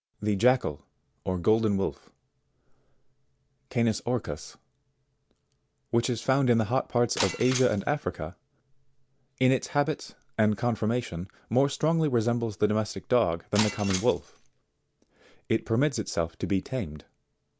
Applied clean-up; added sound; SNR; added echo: none; Shatter; 9 dB; none.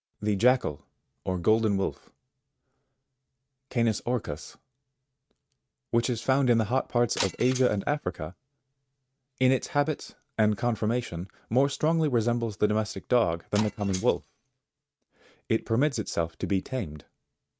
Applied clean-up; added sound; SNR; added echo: neural mask model RNNoise.